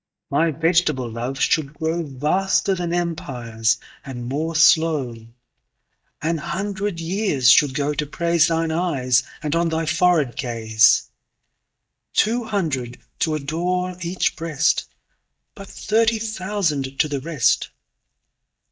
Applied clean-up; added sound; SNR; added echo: neural mask model DeepFilterNet 3.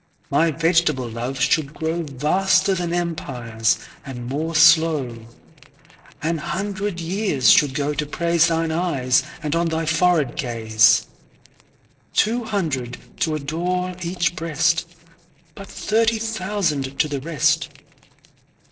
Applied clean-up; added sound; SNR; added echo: neural separator model SepFormer DNS4.